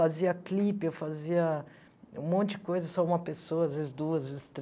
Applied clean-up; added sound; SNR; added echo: none; none; none; none.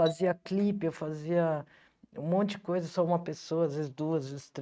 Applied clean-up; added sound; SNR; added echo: neural mask model RNNoise.